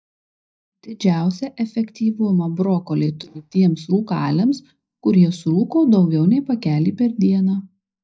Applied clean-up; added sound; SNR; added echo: neural mask model DeepFilterNet 3.